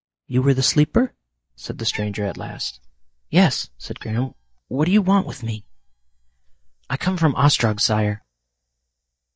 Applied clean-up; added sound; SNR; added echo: neural mask model DeepFilterNet 3.